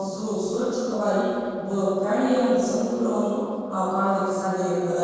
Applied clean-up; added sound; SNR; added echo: neural separator model SepFormer DNS4.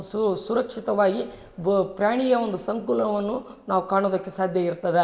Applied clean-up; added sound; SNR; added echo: none; none; none; none.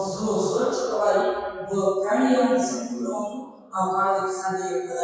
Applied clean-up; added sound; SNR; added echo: classical method WPE with log-MMSE.